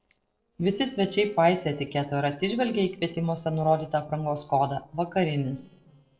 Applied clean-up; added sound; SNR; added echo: neural separator model SepFormer DNS4.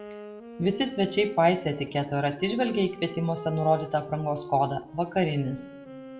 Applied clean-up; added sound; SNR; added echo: none; Wind instrument, woodwind instrument; 14 dB; reverberation time 0.5 s.